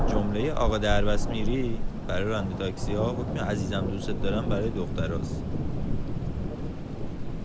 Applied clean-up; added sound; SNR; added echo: none; Thunder; -3 dB; none.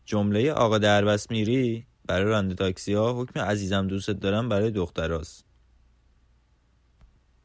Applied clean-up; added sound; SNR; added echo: none; none; none; none.